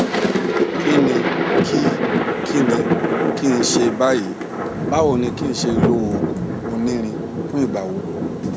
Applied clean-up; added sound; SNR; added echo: none; Thunder; -2 dB; none.